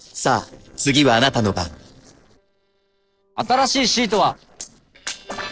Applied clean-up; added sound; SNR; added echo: neural separator model SepFormer DNS4.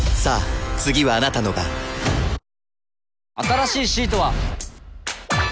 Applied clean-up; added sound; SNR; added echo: none; none; none; none.